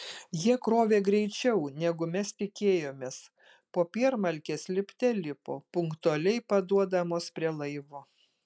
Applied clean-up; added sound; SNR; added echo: none; none; none; none.